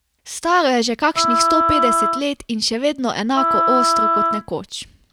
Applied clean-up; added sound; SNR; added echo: none; Wind instrument, woodwind instrument; -2 dB; none.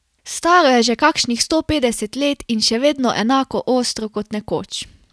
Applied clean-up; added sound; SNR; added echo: none; none; none; none.